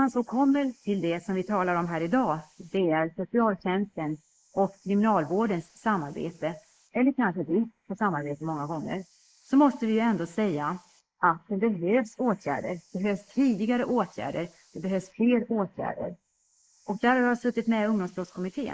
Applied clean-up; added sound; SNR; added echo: neural mask model Resemble Enhance denoiser.